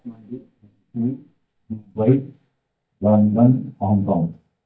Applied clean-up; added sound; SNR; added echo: neural mask model DeepFilterNet 3.